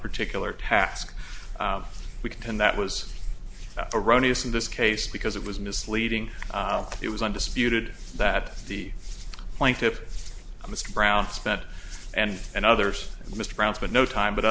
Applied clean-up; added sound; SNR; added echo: none; Hands; 17 dB; none.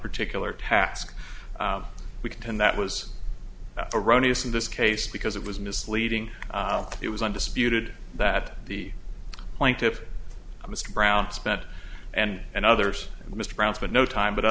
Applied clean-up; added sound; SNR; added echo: none; none; none; none.